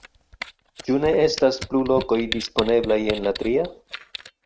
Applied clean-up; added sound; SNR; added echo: neural mask model RNNoise.